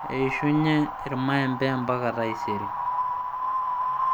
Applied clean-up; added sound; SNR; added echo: none; Wind; 2 dB; none.